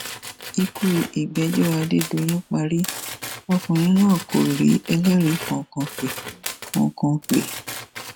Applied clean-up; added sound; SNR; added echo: none; Tools; 12 dB; none.